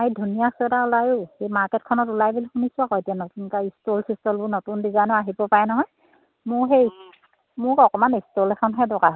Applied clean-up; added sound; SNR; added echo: none; none; none; none.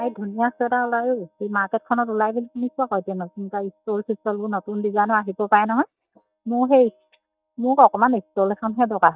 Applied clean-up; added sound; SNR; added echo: neural mask model DeepFilterNet 3.